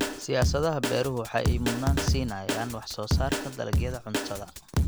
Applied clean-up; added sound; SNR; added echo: none; Drum kit; -2 dB; none.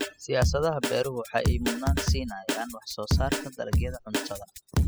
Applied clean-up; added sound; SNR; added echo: classical method spectral subtraction.